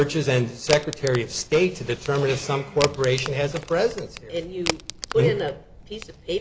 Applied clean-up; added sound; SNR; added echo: none; Crack; 11 dB; none.